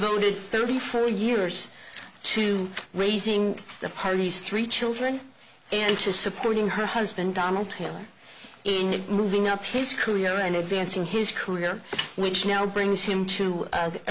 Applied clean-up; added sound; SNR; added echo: none; Snare drum; 12 dB; none.